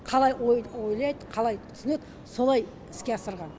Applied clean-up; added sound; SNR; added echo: none; none; none; none.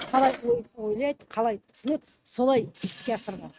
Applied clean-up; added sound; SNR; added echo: neural mask model RNNoise.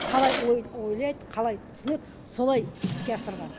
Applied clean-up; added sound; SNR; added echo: none; Drawer open or close; 7 dB; none.